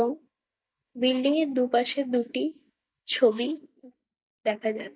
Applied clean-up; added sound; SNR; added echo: neural mask model DeepFilterNet 3.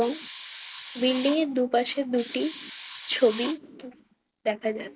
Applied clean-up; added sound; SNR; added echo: none; Hiss; 13 dB; none.